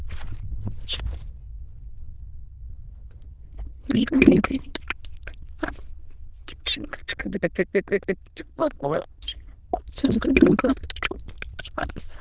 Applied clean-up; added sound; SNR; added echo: neural diffusion model UNIVERSE++.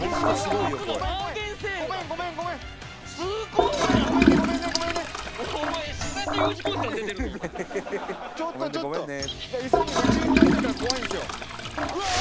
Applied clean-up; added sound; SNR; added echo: none; Toilet flush / Gurgling; -3 dB; none.